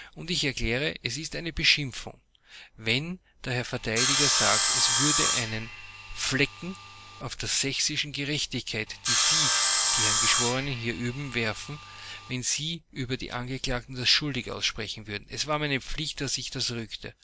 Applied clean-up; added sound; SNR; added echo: none; Sawing; -3 dB; none.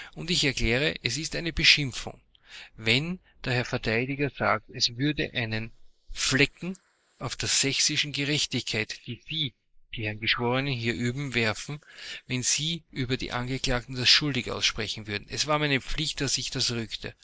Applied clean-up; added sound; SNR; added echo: neural mask model Resemble Enhance denoiser.